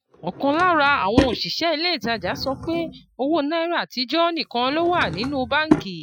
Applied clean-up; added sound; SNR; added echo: classical method Wiener filter.